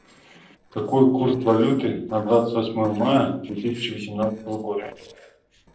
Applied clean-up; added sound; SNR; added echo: neural separator model SepFormer DNS4.